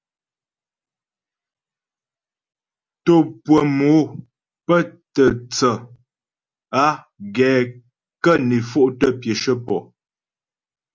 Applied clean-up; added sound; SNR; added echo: none; none; none; none.